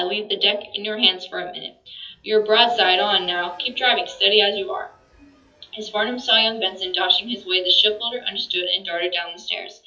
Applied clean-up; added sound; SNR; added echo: classical method WPE with log-MMSE.